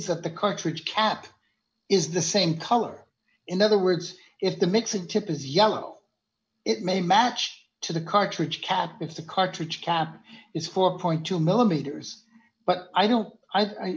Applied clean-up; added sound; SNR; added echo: none; none; none; none.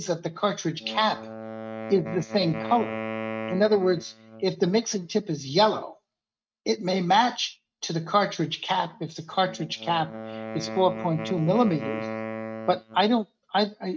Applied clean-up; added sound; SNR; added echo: neural mask model RNNoise.